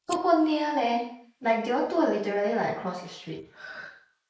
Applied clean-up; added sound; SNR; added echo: neural mask model Resemble Enhance denoiser.